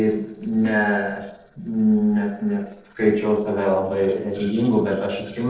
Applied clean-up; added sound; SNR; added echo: neural separator model SepFormer DNS4.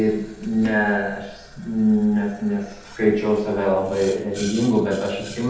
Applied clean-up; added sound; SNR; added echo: none; Boiling; 19 dB; reverberation time 0.8 s.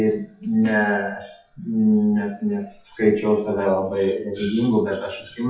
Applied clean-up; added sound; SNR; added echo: classical method WPE with log-MMSE.